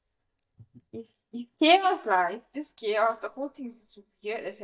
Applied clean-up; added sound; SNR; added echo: neural mask model DeepFilterNet 3.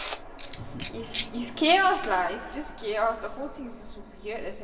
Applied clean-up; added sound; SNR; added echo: none; Keys jangling; 11 dB; reverberation time 2.3 s.